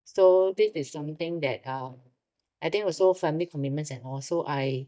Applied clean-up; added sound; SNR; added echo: neural mask model DeepFilterNet 3.